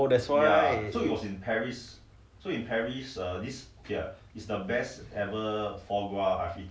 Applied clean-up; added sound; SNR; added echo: none; none; none; none.